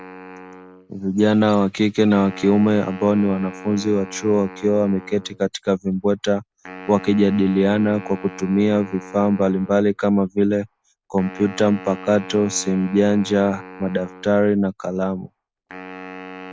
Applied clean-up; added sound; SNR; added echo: none; Wind instrument, woodwind instrument; 18 dB; none.